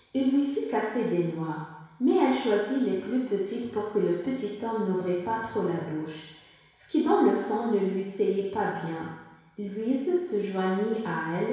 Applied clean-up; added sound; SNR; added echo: none; none; none; reverberation time 1.1 s.